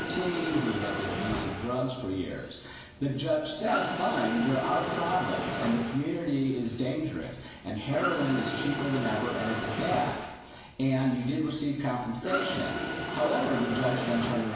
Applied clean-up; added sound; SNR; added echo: none; Mechanisms; 5 dB; reverberation time 0.7 s.